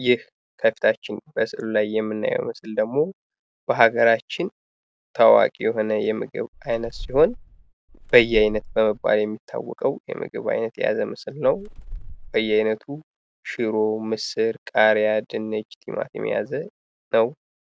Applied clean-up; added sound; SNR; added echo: none; Bird; 13 dB; none.